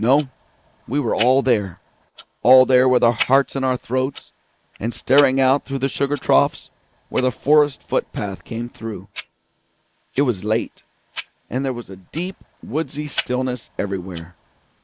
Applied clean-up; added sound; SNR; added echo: neural mask model Resemble Enhance denoiser.